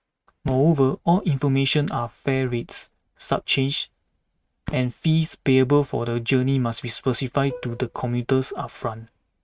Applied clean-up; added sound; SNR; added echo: neural mask model RNNoise.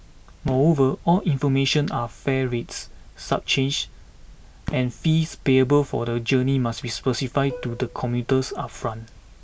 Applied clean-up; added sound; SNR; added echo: none; Fireworks + Plucked string instrument; 20 dB; none.